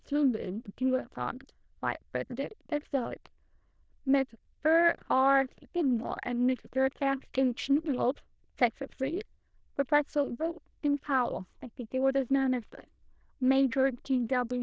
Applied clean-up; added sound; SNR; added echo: neural diffusion model UNIVERSE++.